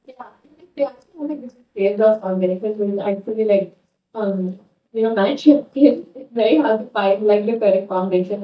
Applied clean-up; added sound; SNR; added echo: neural mask model DeepFilterNet 3.